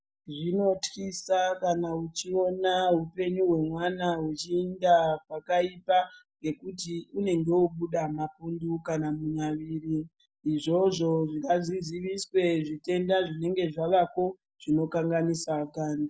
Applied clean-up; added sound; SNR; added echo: none; none; none; none.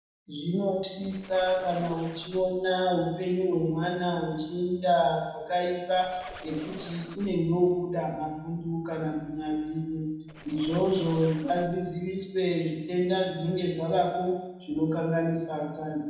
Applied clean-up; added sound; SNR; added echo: neural separator model SepFormer DNS4.